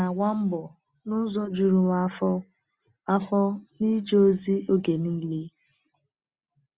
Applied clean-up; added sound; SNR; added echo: none; none; none; none.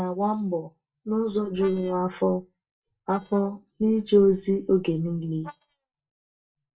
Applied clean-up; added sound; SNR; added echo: neural mask model DeepFilterNet 3.